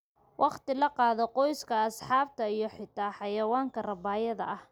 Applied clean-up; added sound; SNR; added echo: none; none; none; none.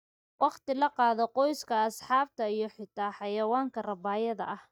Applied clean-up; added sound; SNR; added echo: neural mask model DeepFilterNet 3.